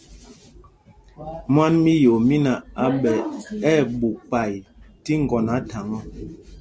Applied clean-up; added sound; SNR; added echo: none; none; none; none.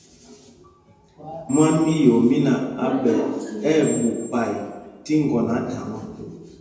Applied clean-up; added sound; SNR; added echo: none; Squeak; 18 dB; reverberation time 1.0 s.